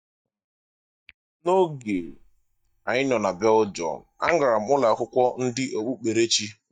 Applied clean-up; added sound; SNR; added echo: neural mask model DeepFilterNet 3.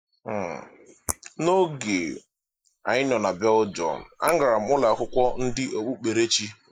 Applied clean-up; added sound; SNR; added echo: neural mask model Resemble Enhance denoiser.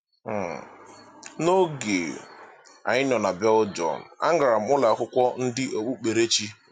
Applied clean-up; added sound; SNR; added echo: none; none; none; none.